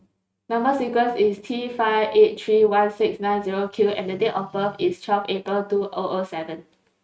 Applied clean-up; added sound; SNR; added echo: neural mask model RNNoise.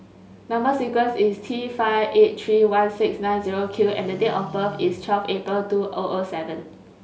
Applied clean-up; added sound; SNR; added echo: none; Livestock, farm animals, working animals; 20 dB; none.